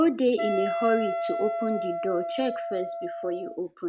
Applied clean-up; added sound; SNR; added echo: none; Wind instrument, woodwind instrument; 3 dB; none.